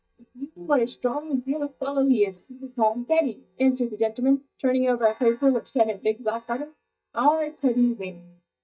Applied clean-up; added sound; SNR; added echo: neural mask model DeepFilterNet 3.